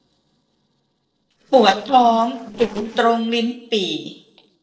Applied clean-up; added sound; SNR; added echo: neural separator model SepFormer DNS4.